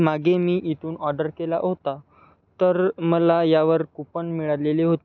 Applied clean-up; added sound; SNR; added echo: none; none; none; none.